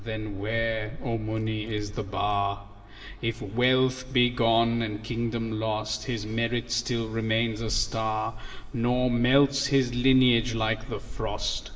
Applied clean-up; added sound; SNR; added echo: none; Keys jangling; 12 dB; reverberation time 2.3 s.